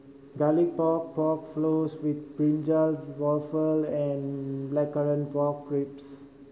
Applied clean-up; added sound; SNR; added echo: none; Insect; 20 dB; none.